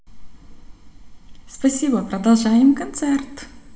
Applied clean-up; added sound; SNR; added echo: none; none; none; reverberation time 0.4 s.